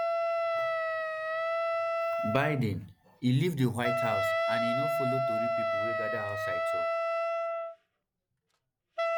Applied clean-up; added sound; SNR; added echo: none; Wind instrument, woodwind instrument; -4 dB; none.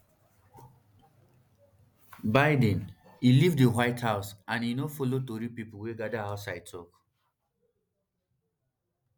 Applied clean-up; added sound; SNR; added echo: none; none; none; none.